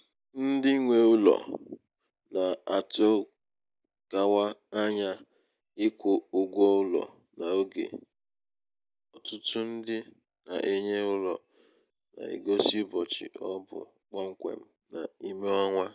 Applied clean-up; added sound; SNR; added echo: none; none; none; none.